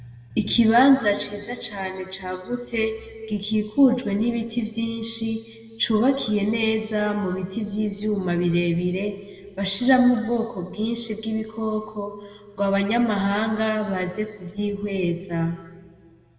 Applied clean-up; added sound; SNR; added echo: none; none; none; reverberation time 1.7 s.